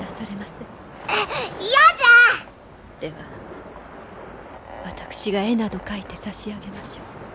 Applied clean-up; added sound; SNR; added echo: none; none; none; none.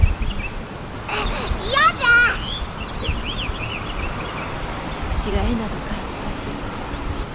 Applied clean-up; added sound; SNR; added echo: none; Chirp, tweet; 0 dB; none.